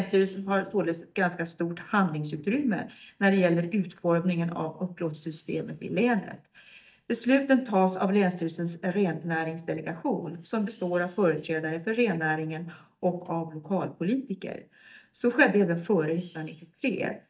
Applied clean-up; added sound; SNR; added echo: neural mask model DeepFilterNet 3.